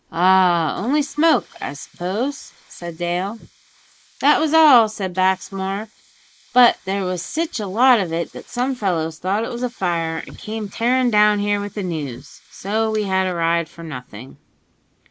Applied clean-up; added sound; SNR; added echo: neural mask model Resemble Enhance denoiser.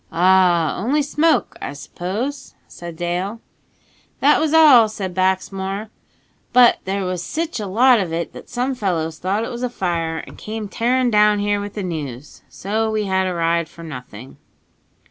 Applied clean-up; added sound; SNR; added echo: none; none; none; none.